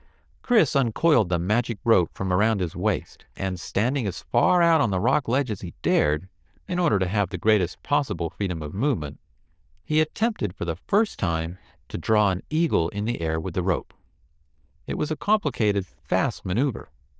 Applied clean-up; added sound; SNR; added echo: neural diffusion model UNIVERSE++.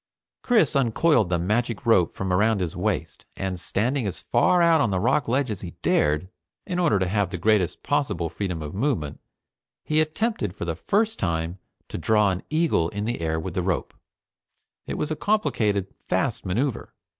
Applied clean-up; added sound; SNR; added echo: none; none; none; none.